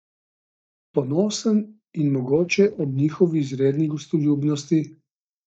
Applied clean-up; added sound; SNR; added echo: neural mask model DeepFilterNet 3.